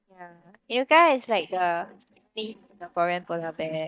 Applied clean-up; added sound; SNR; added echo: neural mask model DeepFilterNet 3.